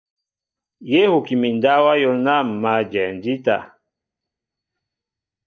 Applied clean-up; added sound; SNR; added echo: neural mask model DeepFilterNet 3.